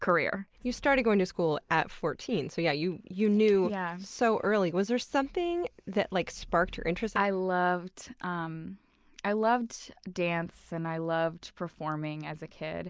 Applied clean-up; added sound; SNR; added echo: none; none; none; none.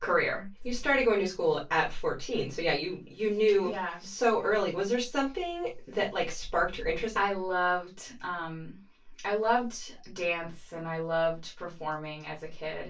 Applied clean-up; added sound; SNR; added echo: none; none; none; reverberation time 0.1 s.